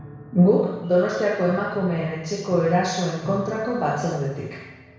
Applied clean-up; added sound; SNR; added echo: none; Piano; 18 dB; reverberation time 1.1 s.